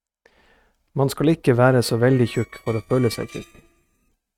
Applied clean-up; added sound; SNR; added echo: neural mask model RNNoise.